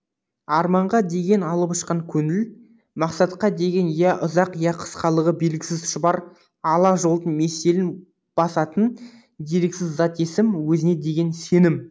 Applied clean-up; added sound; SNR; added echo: none; none; none; none.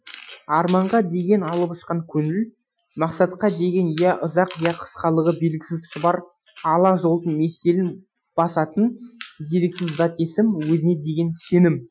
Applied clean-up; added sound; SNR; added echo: classical method Wiener filter.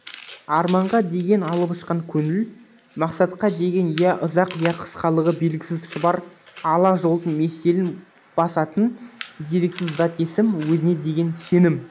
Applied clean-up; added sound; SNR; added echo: none; Chewing, mastication; 19 dB; none.